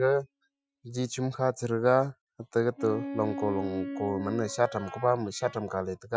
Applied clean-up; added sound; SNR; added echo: classical method Wiener filter.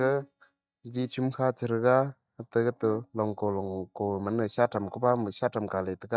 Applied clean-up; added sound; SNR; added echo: neural mask model DeepFilterNet 3.